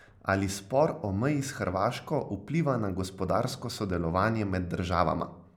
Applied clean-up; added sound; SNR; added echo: none; none; none; none.